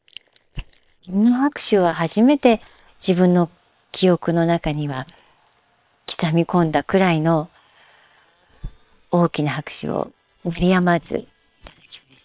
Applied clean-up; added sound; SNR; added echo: neural separator model SepFormer WHAM!.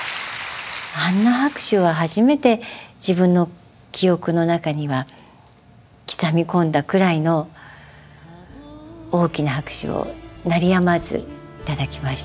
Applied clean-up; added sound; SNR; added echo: none; none; none; none.